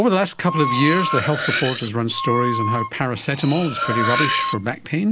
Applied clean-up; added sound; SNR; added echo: none; Wind instrument, woodwind instrument + Cutlery, silverware; 3 dB; none.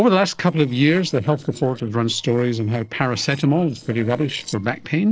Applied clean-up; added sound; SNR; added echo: neural separator model SepFormer DNS4.